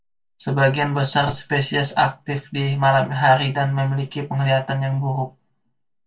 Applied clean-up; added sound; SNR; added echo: neural separator model SepFormer DNS4.